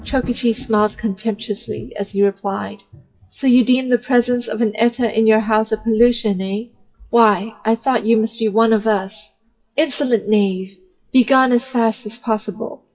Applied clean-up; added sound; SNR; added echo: classical method WPE with log-MMSE.